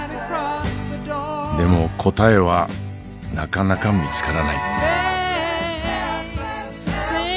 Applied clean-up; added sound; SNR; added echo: none; none; none; none.